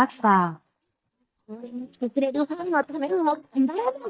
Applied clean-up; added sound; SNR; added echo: neural mask model DeepFilterNet 3.